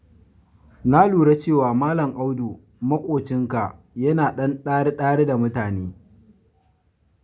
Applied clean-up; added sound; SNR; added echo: none; none; none; none.